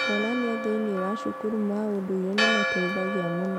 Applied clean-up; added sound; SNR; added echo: none; Church bell; 2 dB; none.